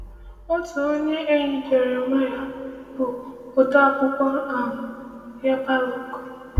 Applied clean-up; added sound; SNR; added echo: none; none; none; reverberation time 2.0 s.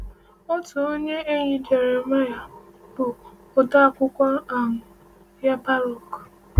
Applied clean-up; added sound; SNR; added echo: none; none; none; none.